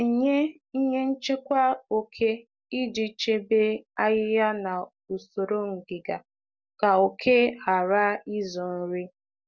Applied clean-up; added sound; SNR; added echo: none; none; none; none.